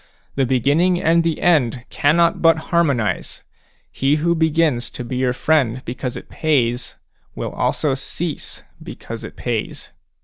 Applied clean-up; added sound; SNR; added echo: none; none; none; none.